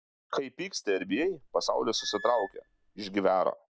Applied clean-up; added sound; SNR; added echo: none; Squeak / Screech; 18 dB; none.